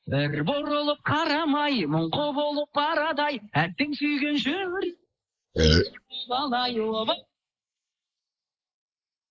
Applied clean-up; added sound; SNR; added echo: neural mask model Resemble Enhance denoiser.